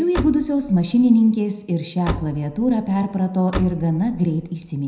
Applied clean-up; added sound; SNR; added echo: none; Slam; 12 dB; reverberation time 0.7 s.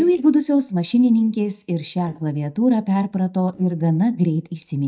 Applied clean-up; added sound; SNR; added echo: neural mask model DeepFilterNet 3.